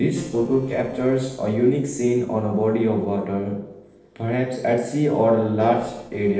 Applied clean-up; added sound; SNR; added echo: neural separator model SepFormer DNS4.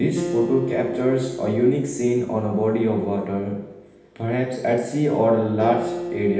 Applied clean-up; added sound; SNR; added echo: none; Acoustic guitar; 11 dB; reverberation time 0.9 s.